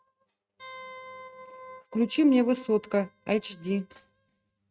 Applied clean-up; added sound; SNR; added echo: neural mask model RNNoise.